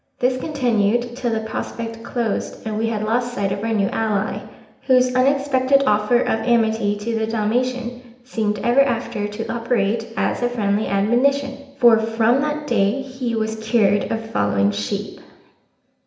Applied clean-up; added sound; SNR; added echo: none; none; none; reverberation time 0.8 s.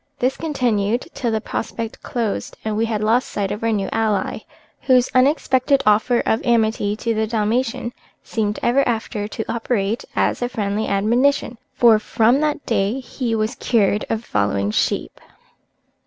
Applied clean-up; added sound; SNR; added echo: none; none; none; none.